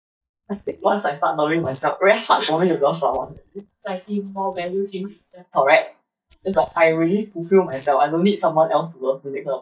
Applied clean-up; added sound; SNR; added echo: neural mask model DeepFilterNet 3.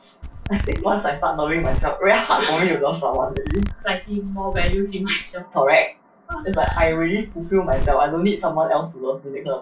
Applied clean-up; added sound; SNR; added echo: none; Zipper (clothing); 5 dB; reverberation time 0.1 s.